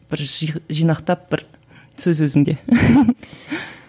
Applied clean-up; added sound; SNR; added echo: none; none; none; none.